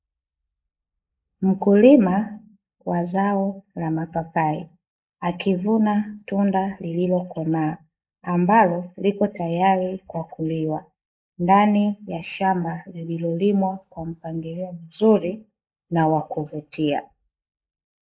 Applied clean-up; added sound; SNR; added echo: neural mask model Resemble Enhance denoiser.